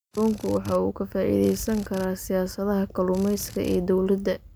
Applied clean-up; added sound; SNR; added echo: none; Drill; 19 dB; none.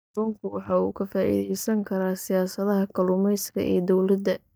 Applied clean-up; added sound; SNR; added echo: neural mask model DeepFilterNet 3.